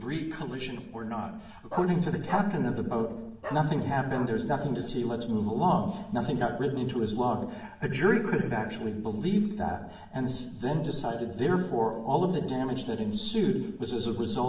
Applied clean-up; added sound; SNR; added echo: none; Bark; 11 dB; reverberation time 0.8 s.